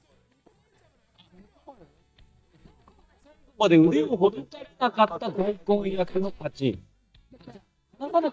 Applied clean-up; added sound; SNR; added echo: neural mask model DeepFilterNet 3.